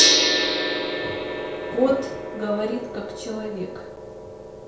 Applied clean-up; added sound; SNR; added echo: none; Gong; -4 dB; reverberation time 0.5 s.